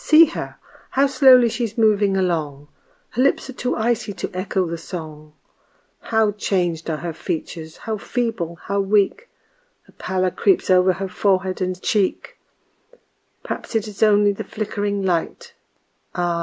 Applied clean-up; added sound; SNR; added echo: none; none; none; none.